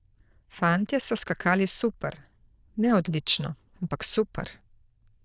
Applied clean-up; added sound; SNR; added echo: neural diffusion model UNIVERSE++.